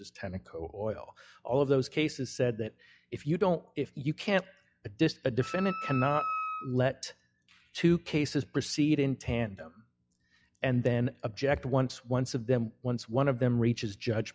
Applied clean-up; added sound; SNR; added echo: classical method log-MMSE.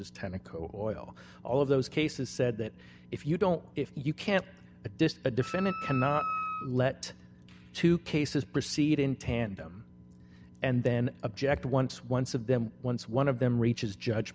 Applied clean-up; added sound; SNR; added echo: none; Wind instrument, woodwind instrument; 6 dB; none.